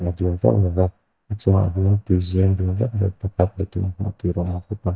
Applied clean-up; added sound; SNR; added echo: neural mask model DeepFilterNet 3.